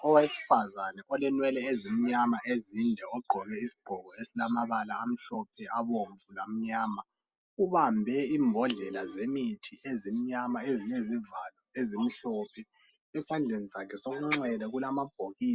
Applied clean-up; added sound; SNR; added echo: none; none; none; none.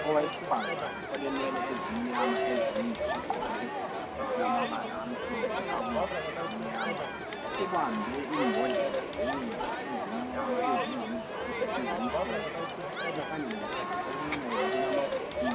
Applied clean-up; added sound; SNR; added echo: none; Crowd; -4 dB; none.